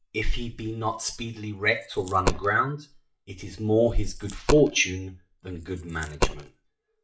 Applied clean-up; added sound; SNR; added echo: classical method WPE with log-MMSE.